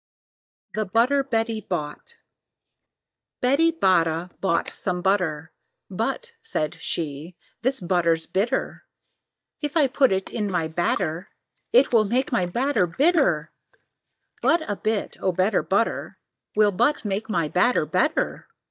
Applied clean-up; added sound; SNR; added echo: neural mask model DeepFilterNet 3.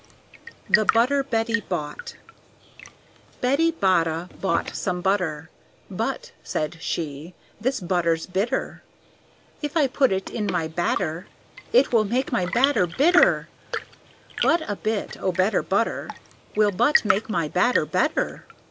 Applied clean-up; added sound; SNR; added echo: none; Tap / Fill (with liquid) / Trickle, dribble / Chirp, tweet / Engine; 9 dB; none.